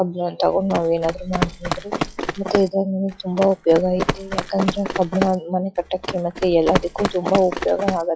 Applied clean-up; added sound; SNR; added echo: classical method log-MMSE.